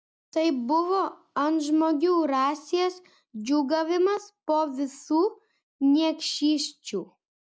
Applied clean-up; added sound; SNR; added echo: none; none; none; none.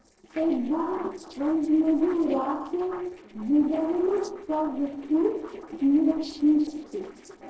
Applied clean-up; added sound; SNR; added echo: neural separator model SepFormer DNS4.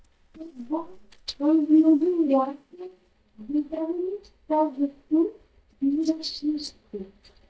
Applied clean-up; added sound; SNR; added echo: neural mask model DeepFilterNet 3.